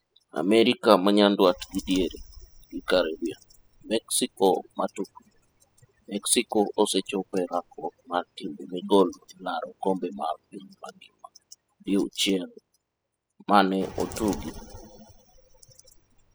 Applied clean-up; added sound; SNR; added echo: classical method spectral subtraction.